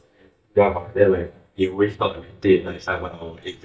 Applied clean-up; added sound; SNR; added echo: neural mask model DeepFilterNet 3.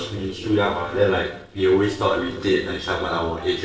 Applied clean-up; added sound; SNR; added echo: neural separator model SepFormer DNS4.